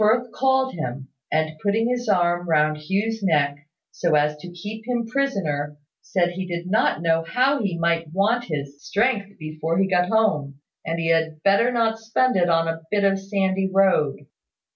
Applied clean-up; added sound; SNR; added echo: none; none; none; none.